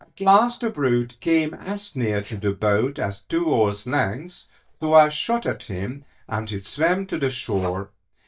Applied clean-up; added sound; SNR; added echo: neural mask model DeepFilterNet 3.